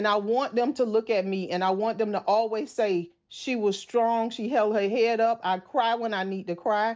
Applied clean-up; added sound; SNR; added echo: none; none; none; none.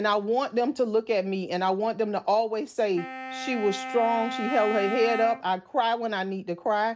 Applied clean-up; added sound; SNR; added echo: none; Wind instrument, woodwind instrument; 9 dB; none.